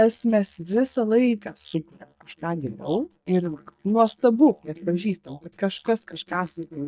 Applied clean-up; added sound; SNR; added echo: neural mask model DeepFilterNet 3.